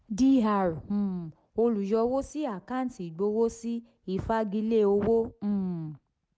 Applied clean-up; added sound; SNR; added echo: none; none; none; none.